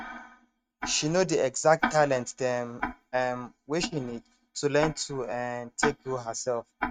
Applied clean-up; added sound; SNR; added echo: neural mask model RNNoise.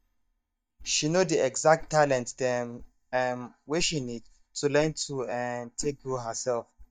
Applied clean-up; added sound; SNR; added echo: neural mask model DeepFilterNet 3.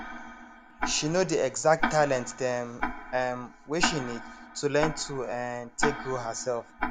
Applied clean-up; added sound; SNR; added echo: none; Tick-tock; 5 dB; none.